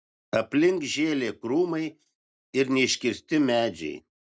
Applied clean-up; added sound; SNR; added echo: none; none; none; none.